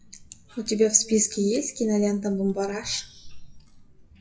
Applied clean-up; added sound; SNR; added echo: classical method WPE with log-MMSE.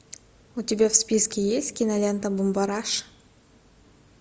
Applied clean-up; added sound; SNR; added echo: none; none; none; none.